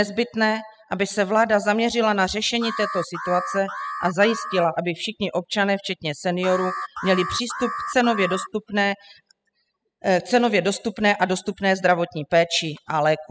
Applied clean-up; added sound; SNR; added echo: classical method spectral subtraction.